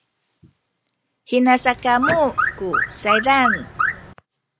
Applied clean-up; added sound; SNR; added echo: none; Alarm / Car; 1 dB; none.